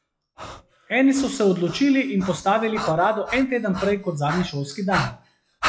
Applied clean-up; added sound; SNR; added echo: classical method WPE with log-MMSE.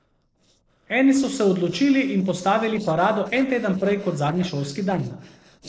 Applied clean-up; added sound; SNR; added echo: neural separator model SepFormer DNS4.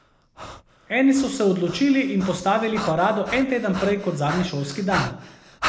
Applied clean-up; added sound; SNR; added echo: none; Breathing; 11 dB; reverberation time 0.8 s.